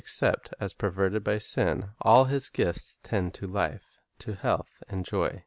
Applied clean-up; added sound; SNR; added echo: none; none; none; none.